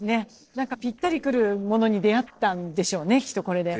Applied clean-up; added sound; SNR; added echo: neural separator model SepFormer DNS4.